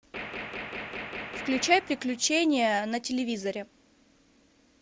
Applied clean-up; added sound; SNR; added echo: none; Gunshot, gunfire; 9 dB; none.